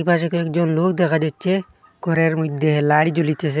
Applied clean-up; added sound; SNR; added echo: none; none; none; none.